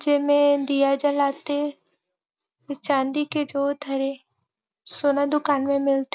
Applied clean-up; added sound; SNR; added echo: none; none; none; none.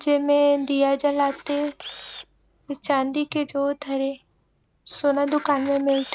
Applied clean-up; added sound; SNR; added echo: none; Camera; 20 dB; none.